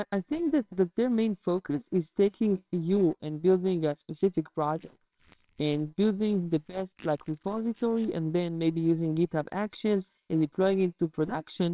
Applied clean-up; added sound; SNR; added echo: neural separator model SepFormer WHAMR!.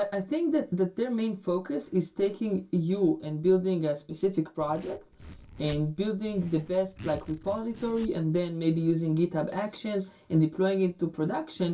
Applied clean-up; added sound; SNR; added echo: none; Zipper (clothing); 18 dB; reverberation time 0.2 s.